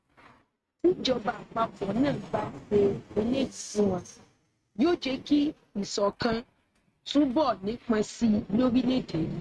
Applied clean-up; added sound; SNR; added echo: neural mask model RNNoise.